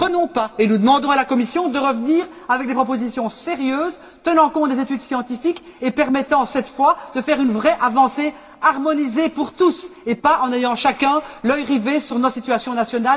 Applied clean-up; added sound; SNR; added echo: none; none; none; reverberation time 0.3 s.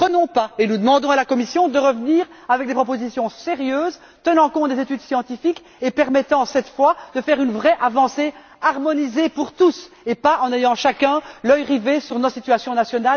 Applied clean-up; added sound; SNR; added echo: none; none; none; none.